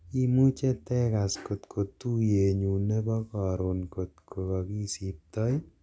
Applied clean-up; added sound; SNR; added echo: none; none; none; none.